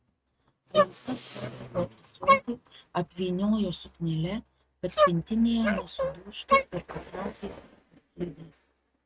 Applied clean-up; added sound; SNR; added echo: neural mask model RNNoise.